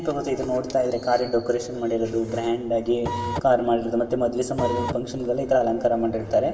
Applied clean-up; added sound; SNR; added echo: none; Printer; 3 dB; reverberation time 2.4 s.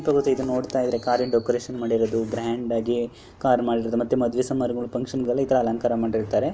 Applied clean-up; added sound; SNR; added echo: none; none; none; none.